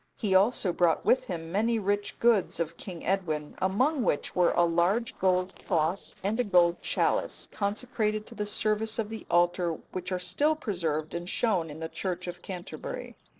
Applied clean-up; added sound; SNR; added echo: neural separator model SepFormer DNS4.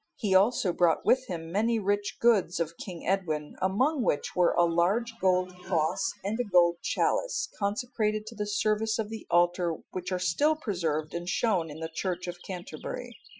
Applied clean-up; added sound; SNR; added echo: classical method Wiener filter.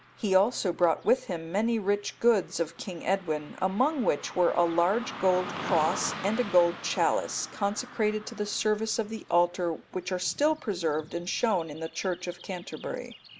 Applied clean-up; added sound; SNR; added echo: none; Car passing by / Traffic noise, roadway noise; 15 dB; none.